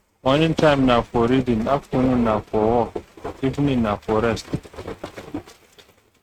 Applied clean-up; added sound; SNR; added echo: neural mask model RNNoise.